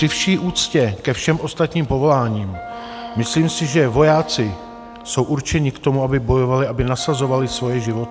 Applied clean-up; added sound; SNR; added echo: none; Wind instrument, woodwind instrument; 18 dB; none.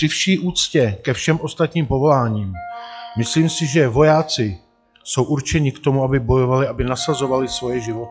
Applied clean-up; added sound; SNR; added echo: classical method log-MMSE.